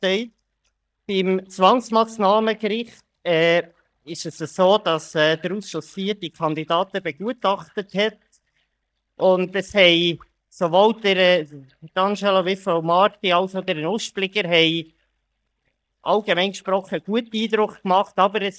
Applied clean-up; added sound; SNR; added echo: neural mask model DeepFilterNet 3.